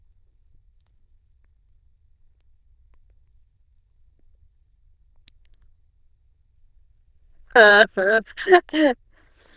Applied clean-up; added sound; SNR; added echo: neural diffusion model UNIVERSE++.